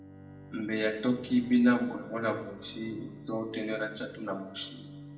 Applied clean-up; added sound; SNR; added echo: none; Bowed string instrument; 18 dB; reverberation time 1.6 s.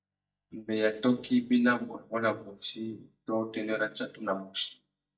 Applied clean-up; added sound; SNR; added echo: neural mask model DeepFilterNet 3.